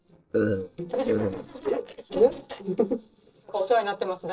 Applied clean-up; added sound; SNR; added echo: neural separator model SepFormer DNS4.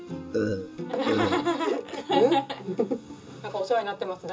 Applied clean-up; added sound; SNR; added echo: none; Burping, eructation; 2 dB; reverberation time 0.2 s.